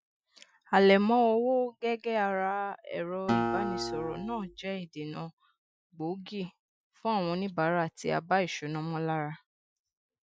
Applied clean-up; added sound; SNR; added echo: classical method Wiener filter.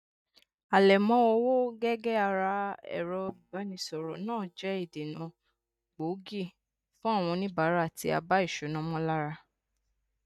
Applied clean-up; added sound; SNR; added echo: neural mask model DeepFilterNet 3.